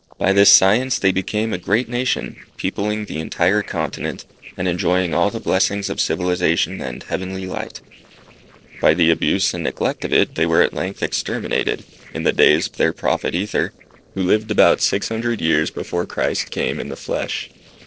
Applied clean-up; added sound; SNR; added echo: neural separator model SepFormer DNS4.